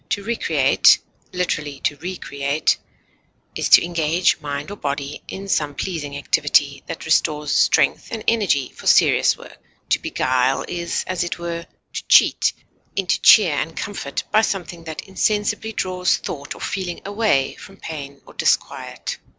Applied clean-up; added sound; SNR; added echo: none; none; none; none.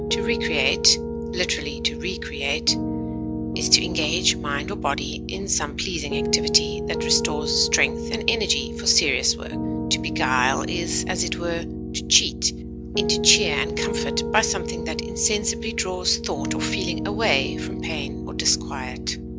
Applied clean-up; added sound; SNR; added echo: none; Piano; 3 dB; none.